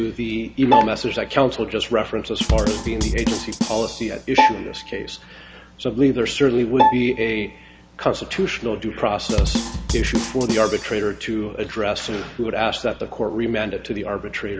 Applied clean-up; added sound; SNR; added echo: none; Drum kit + Bowed string instrument; 0 dB; none.